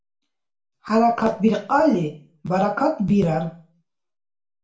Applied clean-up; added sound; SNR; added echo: none; none; none; reverberation time 0.3 s.